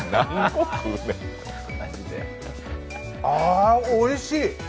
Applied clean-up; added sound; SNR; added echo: none; none; none; none.